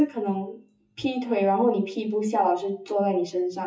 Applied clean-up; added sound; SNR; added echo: classical method WPE with log-MMSE.